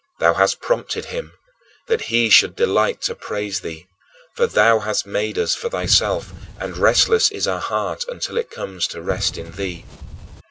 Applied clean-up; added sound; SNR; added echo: none; Wind; 12 dB; none.